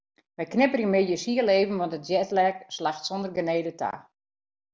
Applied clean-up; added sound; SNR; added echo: none; none; none; none.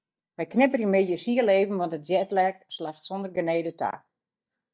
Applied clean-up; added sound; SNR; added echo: neural mask model DeepFilterNet 3.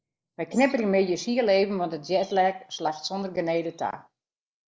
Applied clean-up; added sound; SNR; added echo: neural mask model Resemble Enhance denoiser.